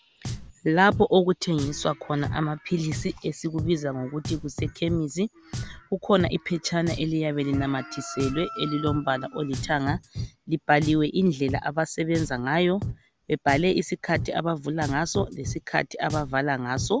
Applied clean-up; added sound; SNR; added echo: none; Drum; 10 dB; none.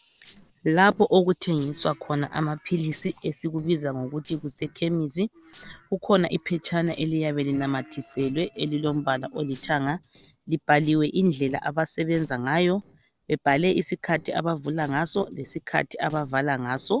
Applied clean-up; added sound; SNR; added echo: neural separator model SepFormer DNS4.